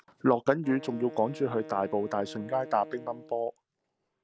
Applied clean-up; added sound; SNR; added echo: none; Wind instrument, woodwind instrument; 16 dB; none.